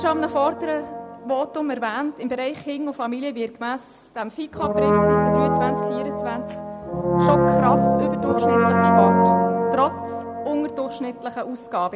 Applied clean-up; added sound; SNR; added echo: none; Brass instrument; -5 dB; none.